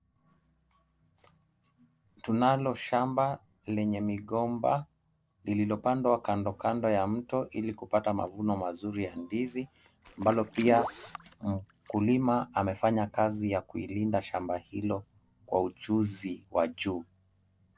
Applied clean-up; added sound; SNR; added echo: neural separator model SepFormer DNS4.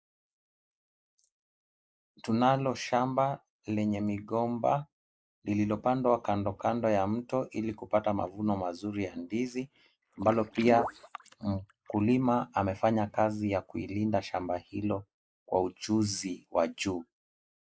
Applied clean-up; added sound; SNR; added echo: neural mask model Resemble Enhance denoiser.